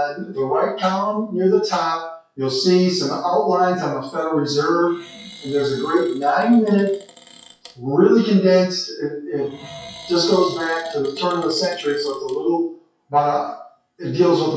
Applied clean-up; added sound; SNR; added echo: classical method WPE with log-MMSE.